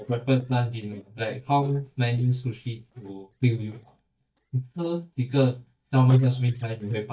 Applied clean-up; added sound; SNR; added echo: neural mask model DeepFilterNet 3.